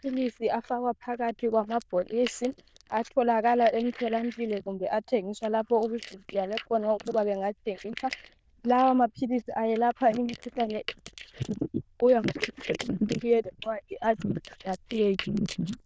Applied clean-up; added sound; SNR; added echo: neural diffusion model UNIVERSE++.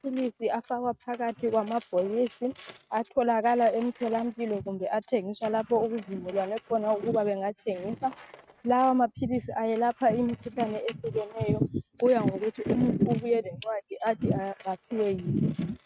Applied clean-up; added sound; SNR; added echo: neural mask model RNNoise.